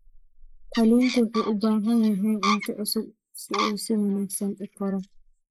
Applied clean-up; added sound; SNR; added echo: neural mask model Resemble Enhance denoiser.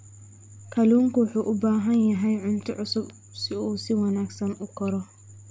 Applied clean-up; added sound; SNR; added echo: none; none; none; none.